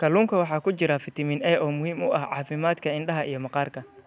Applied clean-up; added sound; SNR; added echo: none; none; none; none.